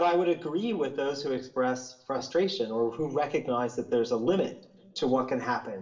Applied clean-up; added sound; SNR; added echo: none; none; none; reverberation time 0.6 s.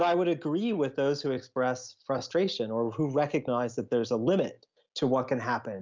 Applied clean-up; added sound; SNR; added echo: none; none; none; none.